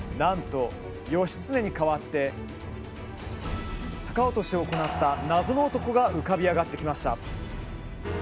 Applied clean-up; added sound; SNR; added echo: none; none; none; none.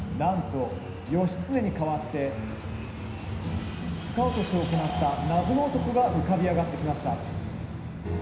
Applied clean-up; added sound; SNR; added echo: none; Fixed-wing aircraft, airplane; 14 dB; reverberation time 0.9 s.